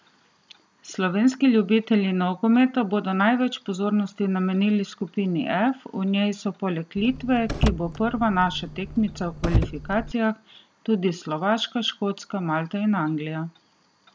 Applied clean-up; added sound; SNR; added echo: none; Car; 5 dB; none.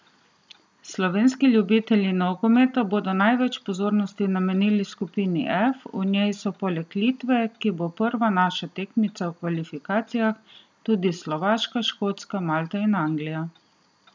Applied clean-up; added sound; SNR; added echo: none; none; none; none.